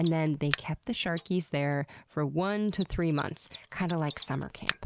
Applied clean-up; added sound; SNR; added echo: none; Mechanisms; 11 dB; none.